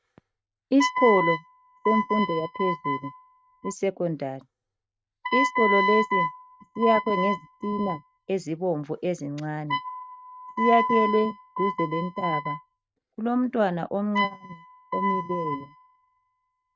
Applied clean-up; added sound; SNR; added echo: neural mask model RNNoise.